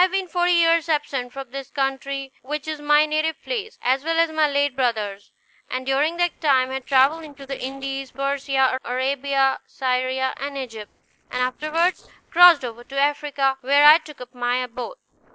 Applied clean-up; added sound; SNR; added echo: neural separator model SepFormer DNS4.